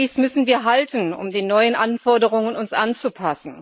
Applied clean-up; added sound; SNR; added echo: neural mask model Resemble Enhance denoiser.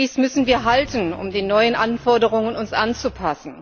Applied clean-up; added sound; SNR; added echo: none; Car; 18 dB; none.